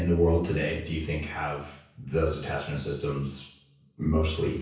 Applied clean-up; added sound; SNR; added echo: none; none; none; reverberation time 0.6 s.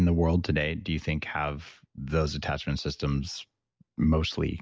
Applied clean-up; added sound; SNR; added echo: none; none; none; none.